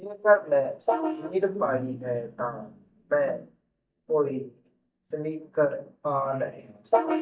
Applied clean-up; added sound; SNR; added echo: neural mask model DeepFilterNet 3.